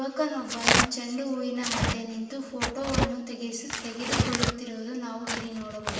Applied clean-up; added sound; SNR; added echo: none; Tearing; -2 dB; reverberation time 1.3 s.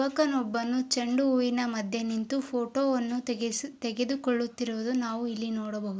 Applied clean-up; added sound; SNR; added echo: none; none; none; none.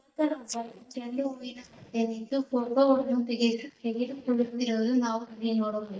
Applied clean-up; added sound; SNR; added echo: neural mask model DeepFilterNet 3.